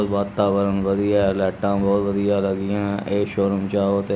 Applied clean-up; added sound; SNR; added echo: none; none; none; none.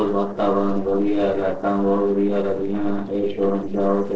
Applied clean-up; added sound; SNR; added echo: neural separator model SepFormer DNS4.